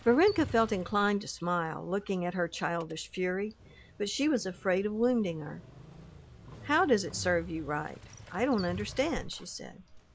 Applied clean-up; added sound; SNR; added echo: none; Motorcycle; 17 dB; none.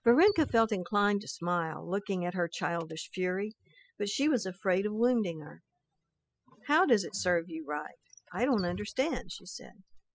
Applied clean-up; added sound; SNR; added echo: classical method spectral subtraction.